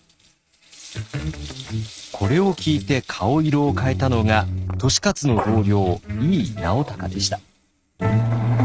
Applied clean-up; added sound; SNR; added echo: neural mask model RNNoise.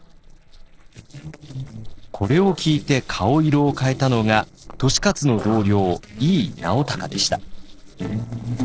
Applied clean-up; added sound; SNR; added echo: neural separator model SepFormer DNS4.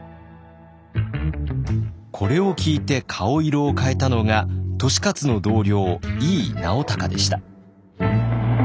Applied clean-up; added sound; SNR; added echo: none; none; none; none.